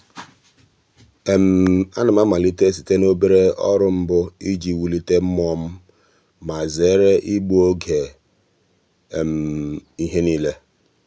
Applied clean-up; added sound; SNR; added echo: none; none; none; none.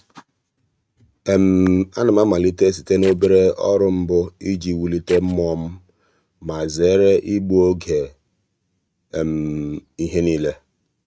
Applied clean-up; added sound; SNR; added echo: neural mask model RNNoise.